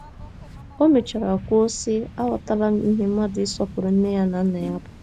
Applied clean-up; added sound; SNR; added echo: none; Waves, surf; 17 dB; none.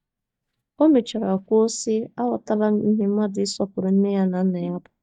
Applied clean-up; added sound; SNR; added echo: neural mask model DeepFilterNet 3.